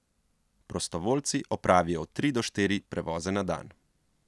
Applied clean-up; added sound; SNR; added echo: none; none; none; none.